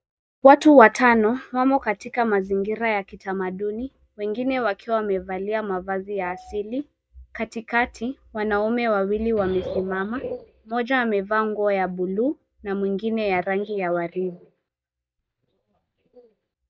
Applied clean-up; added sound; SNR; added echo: neural mask model DeepFilterNet 3.